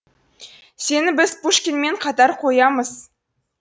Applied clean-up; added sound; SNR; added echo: none; none; none; none.